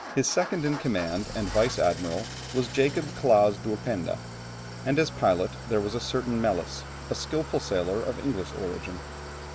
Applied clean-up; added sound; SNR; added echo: none; Idling / Engine starting; 10 dB; none.